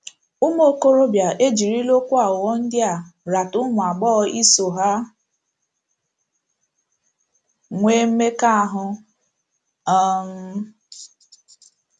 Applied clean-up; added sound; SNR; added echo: none; none; none; none.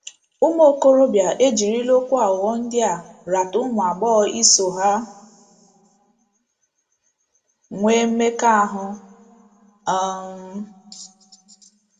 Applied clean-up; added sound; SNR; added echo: none; none; none; reverberation time 1.1 s.